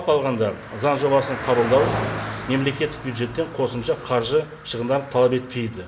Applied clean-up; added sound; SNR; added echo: none; Car passing by; 10 dB; reverberation time 0.3 s.